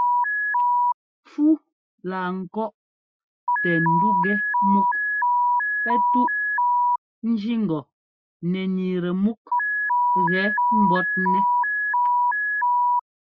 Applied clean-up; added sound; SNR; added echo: classical method Wiener filter.